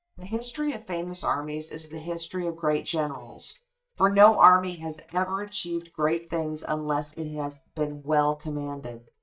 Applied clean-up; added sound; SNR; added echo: neural mask model DeepFilterNet 3.